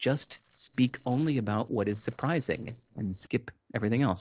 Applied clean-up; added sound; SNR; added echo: neural separator model SepFormer DNS4.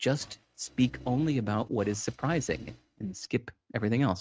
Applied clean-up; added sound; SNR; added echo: neural mask model RNNoise.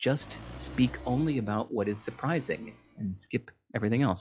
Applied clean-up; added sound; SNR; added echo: classical method log-MMSE.